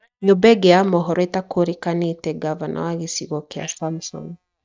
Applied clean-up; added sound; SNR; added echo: neural mask model DeepFilterNet 3.